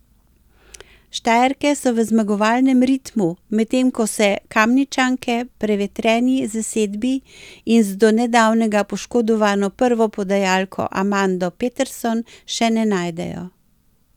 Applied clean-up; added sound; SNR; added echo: none; none; none; none.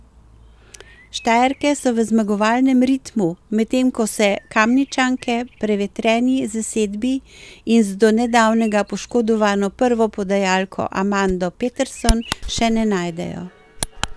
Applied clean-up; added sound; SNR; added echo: none; Bird vocalization, bird call, bird song; 14 dB; none.